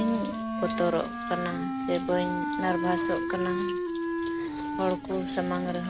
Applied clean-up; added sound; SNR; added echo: none; Wind instrument, woodwind instrument; 1 dB; none.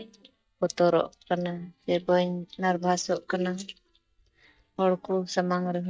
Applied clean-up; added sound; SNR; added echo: neural mask model DeepFilterNet 3.